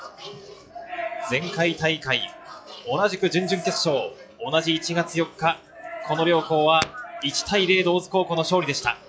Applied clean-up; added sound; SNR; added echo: classical method log-MMSE.